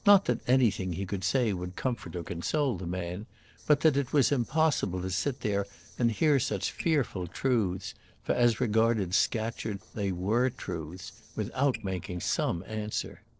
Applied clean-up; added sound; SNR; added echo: neural separator model SepFormer DNS4.